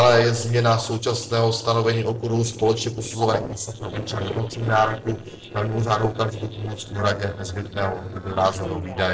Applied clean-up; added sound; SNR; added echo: neural separator model SepFormer DNS4.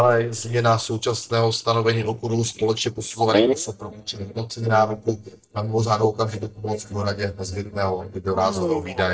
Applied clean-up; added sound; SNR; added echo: neural mask model DeepFilterNet 3.